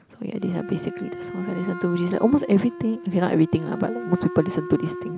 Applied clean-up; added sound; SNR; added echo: none; Wind instrument, woodwind instrument; 11 dB; none.